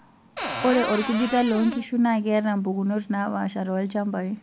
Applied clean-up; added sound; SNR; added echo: none; Cupboard open or close; 8 dB; none.